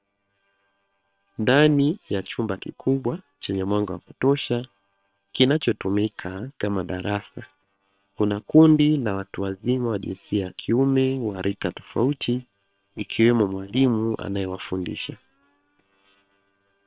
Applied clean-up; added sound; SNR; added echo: neural separator model SepFormer WHAM!.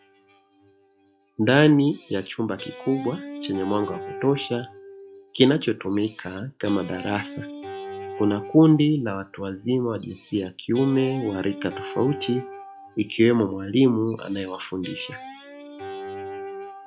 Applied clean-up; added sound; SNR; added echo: classical method log-MMSE.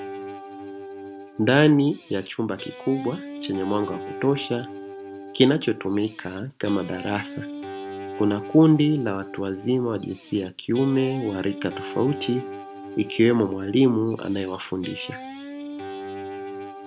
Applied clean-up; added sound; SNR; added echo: none; Guitar; 13 dB; none.